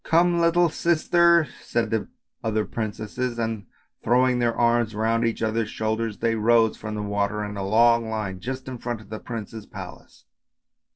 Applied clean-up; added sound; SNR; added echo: none; none; none; none.